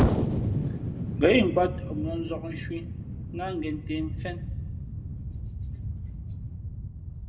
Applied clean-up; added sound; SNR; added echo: none; Explosion; 0 dB; reverberation time 0.7 s.